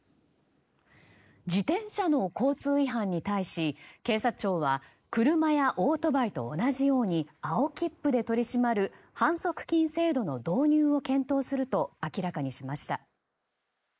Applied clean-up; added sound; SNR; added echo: neural mask model Resemble Enhance denoiser.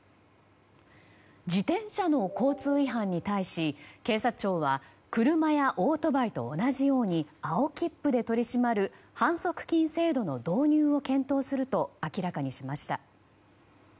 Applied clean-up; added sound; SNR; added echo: none; none; none; none.